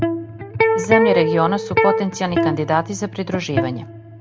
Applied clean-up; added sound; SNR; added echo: none; Electric guitar; -1 dB; none.